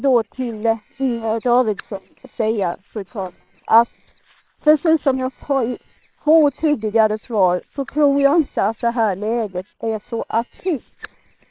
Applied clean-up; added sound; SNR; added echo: neural separator model SepFormer WHAM!.